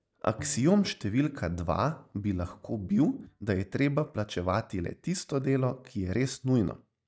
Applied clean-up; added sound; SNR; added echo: neural mask model DeepFilterNet 3.